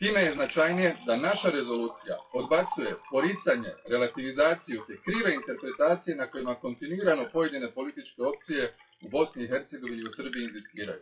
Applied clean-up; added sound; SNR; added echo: classical method WPE with log-MMSE.